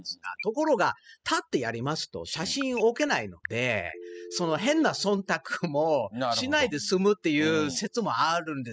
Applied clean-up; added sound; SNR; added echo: classical method spectral subtraction.